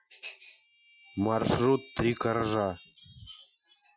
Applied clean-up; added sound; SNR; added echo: classical method Wiener filter.